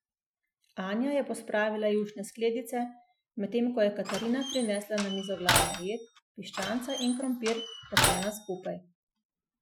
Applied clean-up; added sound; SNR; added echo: classical method Wiener filter.